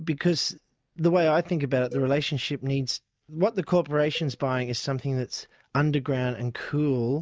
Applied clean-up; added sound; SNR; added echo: neural mask model DeepFilterNet 3.